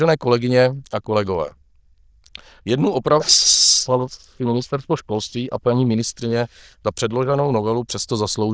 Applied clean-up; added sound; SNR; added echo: neural diffusion model UNIVERSE++.